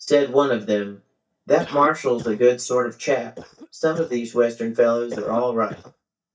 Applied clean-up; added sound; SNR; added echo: neural mask model DeepFilterNet 3.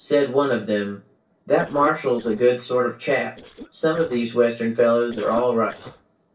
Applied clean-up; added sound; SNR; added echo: neural separator model SepFormer DNS4.